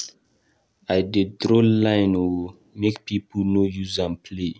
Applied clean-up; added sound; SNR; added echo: none; none; none; none.